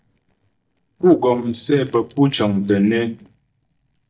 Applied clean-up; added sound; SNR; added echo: neural mask model DeepFilterNet 3.